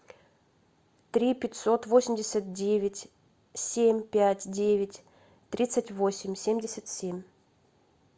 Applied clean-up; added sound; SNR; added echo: none; none; none; none.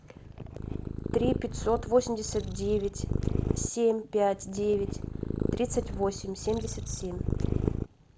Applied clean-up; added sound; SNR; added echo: none; Purr; 2 dB; none.